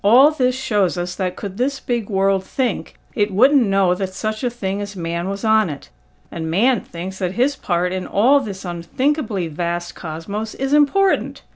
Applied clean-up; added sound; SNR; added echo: none; none; none; none.